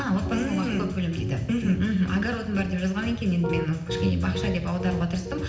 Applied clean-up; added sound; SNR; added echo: none; Piano; 10 dB; reverberation time 0.8 s.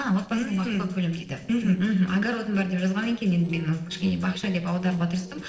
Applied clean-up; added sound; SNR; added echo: neural separator model SepFormer DNS4.